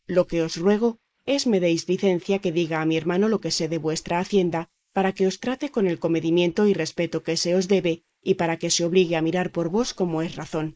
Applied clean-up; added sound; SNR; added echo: neural mask model Resemble Enhance denoiser.